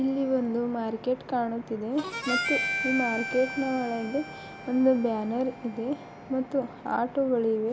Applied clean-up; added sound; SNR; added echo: none; Harmonica; 8 dB; none.